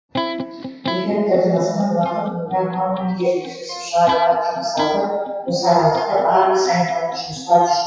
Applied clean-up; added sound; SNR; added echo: classical method WPE with log-MMSE.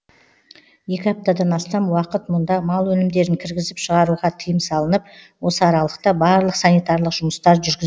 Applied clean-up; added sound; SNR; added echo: none; none; none; none.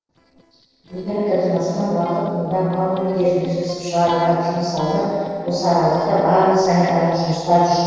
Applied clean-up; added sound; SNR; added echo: neural separator model SepFormer DNS4.